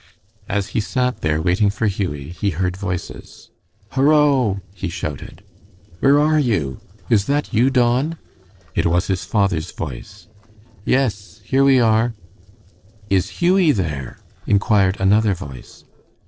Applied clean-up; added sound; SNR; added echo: neural separator model SepFormer DNS4.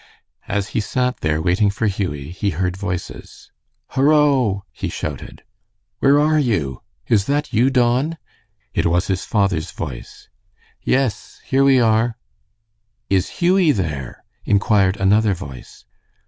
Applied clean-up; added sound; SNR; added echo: none; none; none; none.